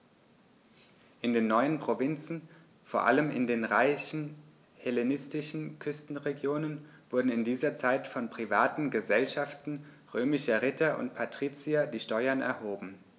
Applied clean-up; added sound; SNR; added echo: none; none; none; none.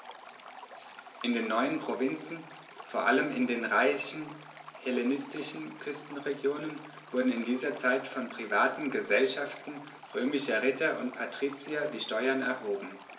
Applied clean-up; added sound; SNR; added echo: none; Stream; 17 dB; reverberation time 0.3 s.